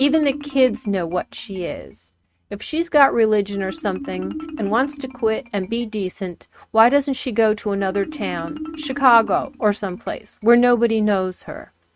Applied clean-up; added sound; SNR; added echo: neural mask model RNNoise.